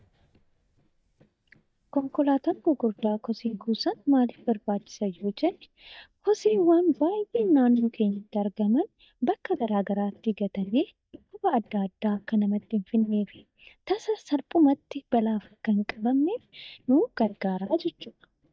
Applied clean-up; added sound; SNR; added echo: neural mask model DeepFilterNet 3.